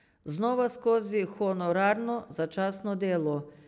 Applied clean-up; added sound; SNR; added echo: none; none; none; none.